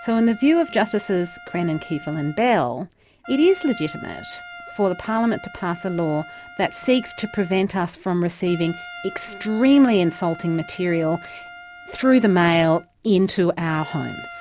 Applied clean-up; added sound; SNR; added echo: none; Trumpet; 18 dB; none.